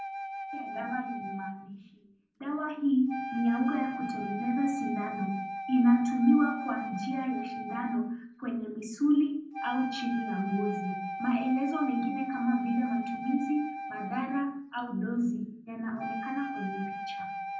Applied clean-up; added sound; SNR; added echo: none; Wind instrument, woodwind instrument; 8 dB; reverberation time 0.6 s.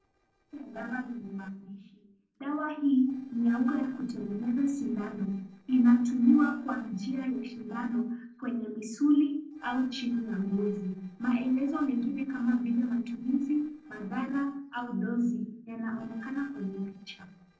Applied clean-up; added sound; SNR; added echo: neural separator model SepFormer DNS4.